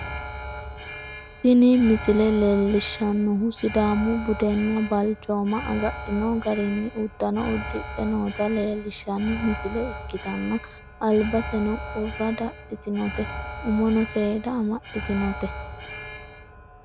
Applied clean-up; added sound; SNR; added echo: none; Alarm; 11 dB; none.